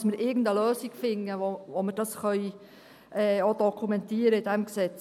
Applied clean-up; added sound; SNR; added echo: none; none; none; none.